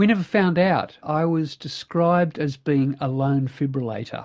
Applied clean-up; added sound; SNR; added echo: none; none; none; none.